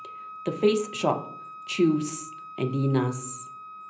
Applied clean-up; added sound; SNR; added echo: none; Wind instrument, woodwind instrument; 14 dB; reverberation time 0.5 s.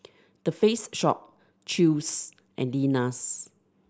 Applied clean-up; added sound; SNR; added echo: none; none; none; none.